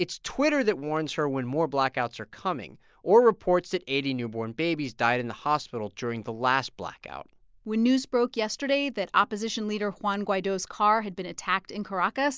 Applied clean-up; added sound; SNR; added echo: none; none; none; none.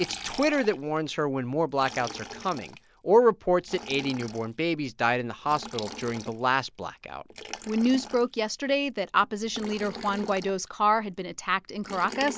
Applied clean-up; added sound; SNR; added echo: none; Liquid; 15 dB; none.